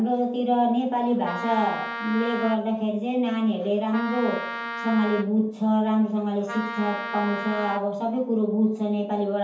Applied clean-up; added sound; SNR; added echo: none; Wind instrument, woodwind instrument; 9 dB; reverberation time 0.6 s.